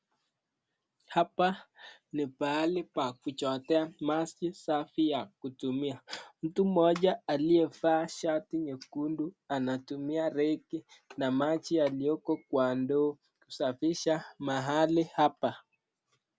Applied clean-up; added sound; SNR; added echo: none; none; none; none.